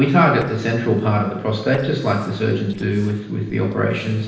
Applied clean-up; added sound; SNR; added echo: neural separator model SepFormer DNS4.